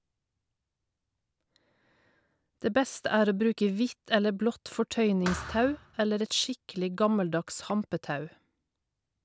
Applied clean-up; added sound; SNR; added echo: none; Thump, thud; 10 dB; none.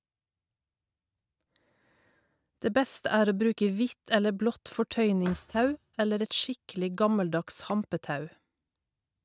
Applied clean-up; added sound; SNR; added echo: neural mask model RNNoise.